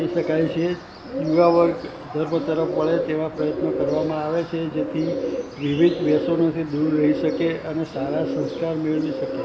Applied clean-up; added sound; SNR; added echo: none; Bird; 6 dB; none.